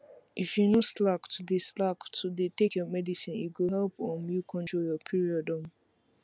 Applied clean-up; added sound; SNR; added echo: none; none; none; none.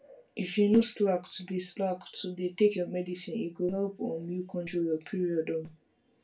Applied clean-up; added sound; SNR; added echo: none; none; none; reverberation time 0.2 s.